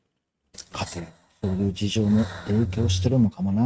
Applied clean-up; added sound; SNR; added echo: neural mask model RNNoise.